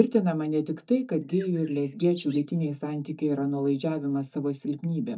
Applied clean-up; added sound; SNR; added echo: neural mask model DeepFilterNet 3.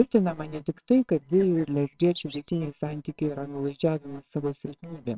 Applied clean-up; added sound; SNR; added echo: neural separator model SepFormer WHAMR!.